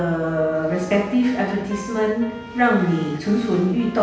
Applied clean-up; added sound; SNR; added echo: none; Trumpet; 19 dB; reverberation time 0.9 s.